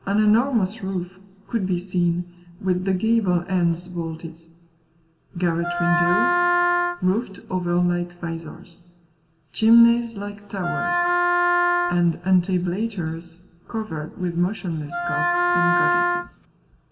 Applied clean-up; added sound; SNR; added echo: none; Wind instrument, woodwind instrument; -2 dB; reverberation time 1.4 s.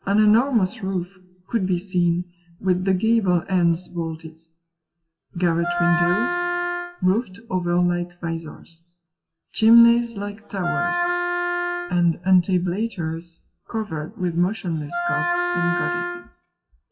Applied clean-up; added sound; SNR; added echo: classical method WPE with log-MMSE.